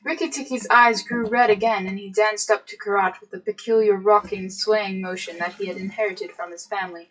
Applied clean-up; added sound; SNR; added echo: classical method WPE with log-MMSE.